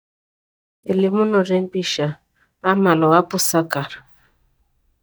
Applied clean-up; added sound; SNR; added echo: neural mask model DeepFilterNet 3.